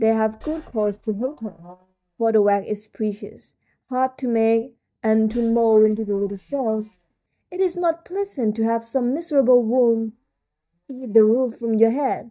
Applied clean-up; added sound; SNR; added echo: neural mask model DeepFilterNet 3.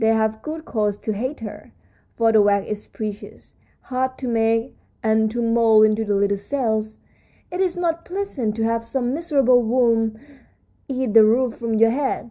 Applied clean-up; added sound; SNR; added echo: none; none; none; none.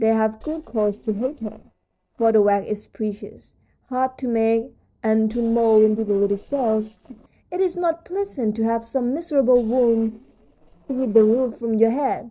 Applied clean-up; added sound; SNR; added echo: neural separator model SepFormer DNS4.